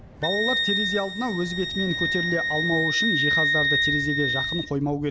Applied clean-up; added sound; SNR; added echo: none; Wind instrument, woodwind instrument; -2 dB; none.